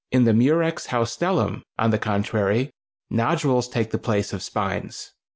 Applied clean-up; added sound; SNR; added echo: none; none; none; none.